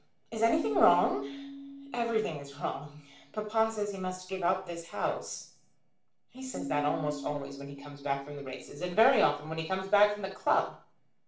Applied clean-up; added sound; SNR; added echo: none; Keyboard (musical); 14 dB; reverberation time 0.4 s.